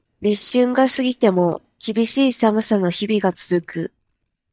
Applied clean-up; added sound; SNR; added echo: neural mask model DeepFilterNet 3.